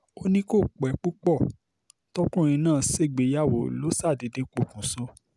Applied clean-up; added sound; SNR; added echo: none; none; none; none.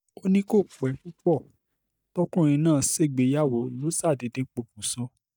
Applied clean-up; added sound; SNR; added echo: neural mask model DeepFilterNet 3.